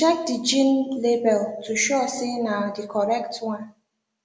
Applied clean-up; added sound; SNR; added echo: none; none; none; none.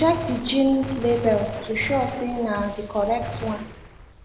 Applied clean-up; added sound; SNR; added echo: none; Gunshot, gunfire; 11 dB; none.